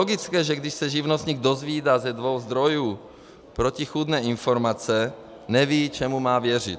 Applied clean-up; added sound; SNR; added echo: none; none; none; none.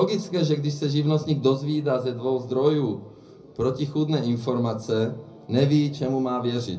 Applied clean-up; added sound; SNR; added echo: none; none; none; reverberation time 0.4 s.